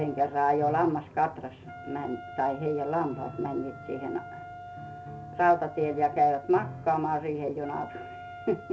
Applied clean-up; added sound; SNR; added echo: none; Wind instrument, woodwind instrument + Piano; 14 dB; none.